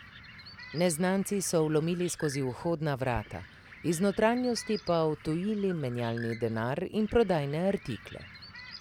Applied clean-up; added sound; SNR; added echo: none; Bird; 17 dB; none.